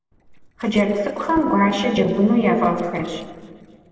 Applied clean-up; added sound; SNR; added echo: neural separator model SepFormer DNS4.